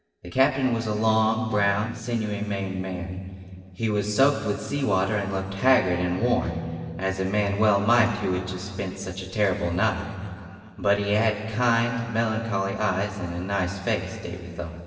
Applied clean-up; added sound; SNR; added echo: neural separator model SepFormer DNS4.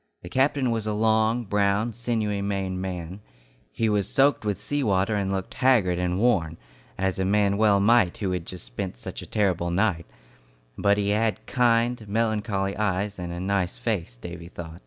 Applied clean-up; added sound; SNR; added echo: none; none; none; none.